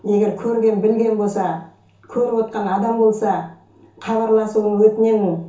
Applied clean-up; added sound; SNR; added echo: none; none; none; reverberation time 0.7 s.